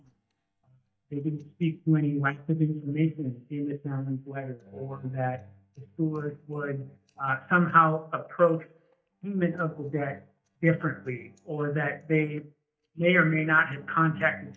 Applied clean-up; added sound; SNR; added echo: neural mask model DeepFilterNet 3.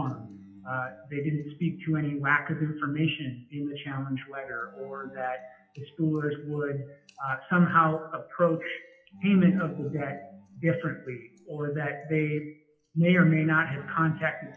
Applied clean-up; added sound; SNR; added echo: classical method WPE with log-MMSE.